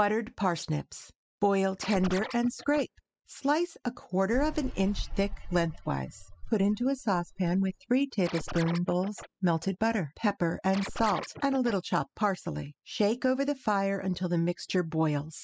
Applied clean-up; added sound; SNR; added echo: classical method spectral subtraction.